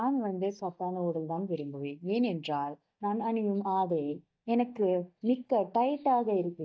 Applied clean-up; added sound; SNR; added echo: neural mask model DeepFilterNet 3.